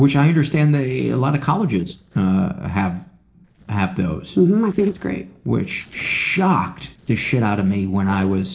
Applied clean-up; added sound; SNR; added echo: neural separator model SepFormer DNS4.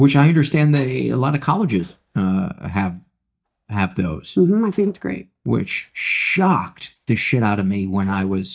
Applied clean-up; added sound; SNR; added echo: neural mask model DeepFilterNet 3.